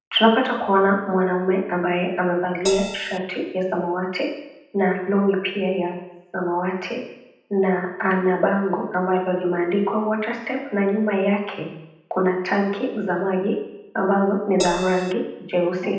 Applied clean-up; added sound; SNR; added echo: none; Crash cymbal; 7 dB; reverberation time 0.8 s.